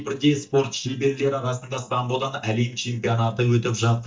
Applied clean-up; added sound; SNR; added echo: neural mask model DeepFilterNet 3.